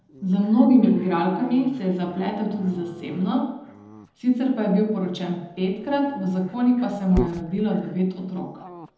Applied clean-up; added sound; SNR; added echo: none; Dog; 13 dB; reverberation time 0.8 s.